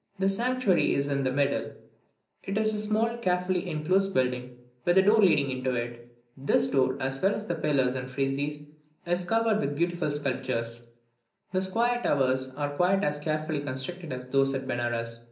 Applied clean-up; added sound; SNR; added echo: none; none; none; reverberation time 0.5 s.